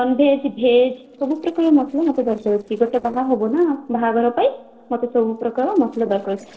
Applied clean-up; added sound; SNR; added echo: neural separator model SepFormer DNS4.